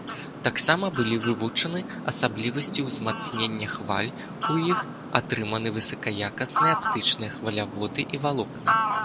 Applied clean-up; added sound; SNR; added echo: none; Fowl; 4 dB; none.